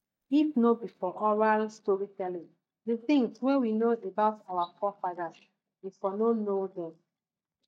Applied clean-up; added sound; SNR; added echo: neural mask model DeepFilterNet 3.